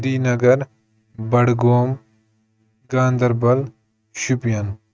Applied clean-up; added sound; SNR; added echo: neural mask model RNNoise.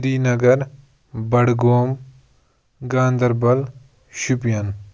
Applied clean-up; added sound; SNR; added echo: none; none; none; none.